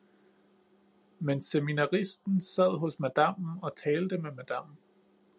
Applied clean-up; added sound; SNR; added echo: none; none; none; none.